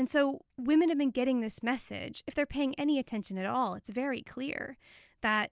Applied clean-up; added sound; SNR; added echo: none; none; none; none.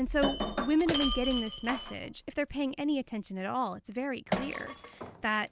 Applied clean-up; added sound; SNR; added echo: none; Shatter; 5 dB; none.